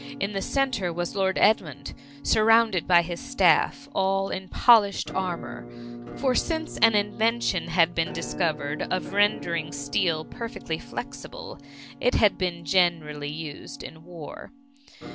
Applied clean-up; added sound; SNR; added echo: none; Musical instrument; 14 dB; none.